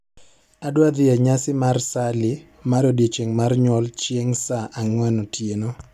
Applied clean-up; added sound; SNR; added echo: none; none; none; none.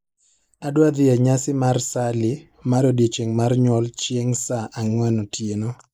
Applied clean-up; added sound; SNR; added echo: neural mask model Resemble Enhance denoiser.